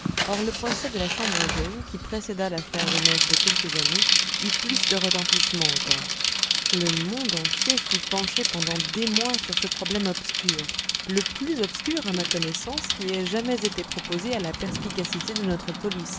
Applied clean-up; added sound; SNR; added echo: none; Bicycle; -4 dB; none.